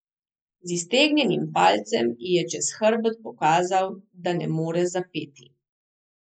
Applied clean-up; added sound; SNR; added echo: neural mask model Resemble Enhance denoiser.